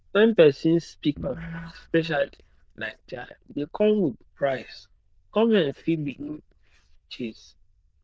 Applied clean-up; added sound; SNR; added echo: neural diffusion model UNIVERSE++.